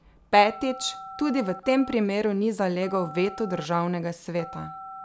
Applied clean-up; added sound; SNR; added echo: none; Telephone; 16 dB; none.